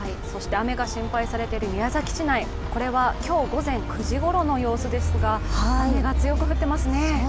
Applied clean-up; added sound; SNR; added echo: none; none; none; none.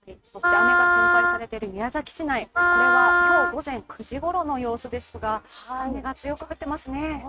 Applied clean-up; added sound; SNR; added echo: neural mask model RNNoise.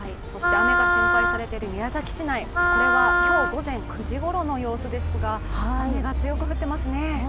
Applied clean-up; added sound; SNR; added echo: none; Wind instrument, woodwind instrument; -3 dB; none.